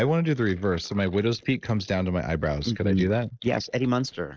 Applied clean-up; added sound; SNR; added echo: neural mask model Resemble Enhance denoiser.